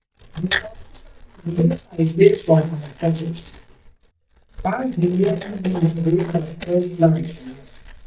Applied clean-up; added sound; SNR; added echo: neural mask model DeepFilterNet 3.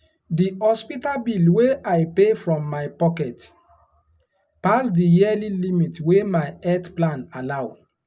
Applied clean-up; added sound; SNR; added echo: none; none; none; none.